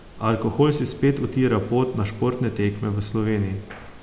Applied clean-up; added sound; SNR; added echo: none; Insect; 11 dB; none.